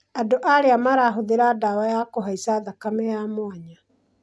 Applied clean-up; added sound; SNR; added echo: none; none; none; none.